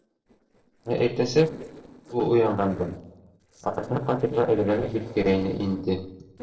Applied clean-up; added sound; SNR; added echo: neural separator model SepFormer DNS4.